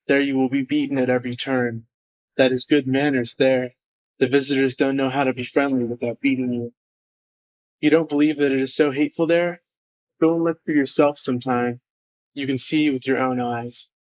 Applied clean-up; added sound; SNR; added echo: neural mask model Resemble Enhance denoiser.